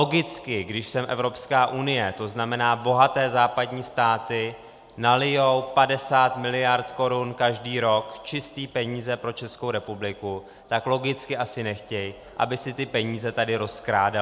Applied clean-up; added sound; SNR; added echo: none; none; none; none.